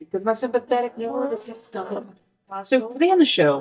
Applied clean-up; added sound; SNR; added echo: neural mask model DeepFilterNet 3.